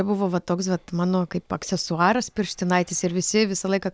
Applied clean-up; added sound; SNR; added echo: none; none; none; none.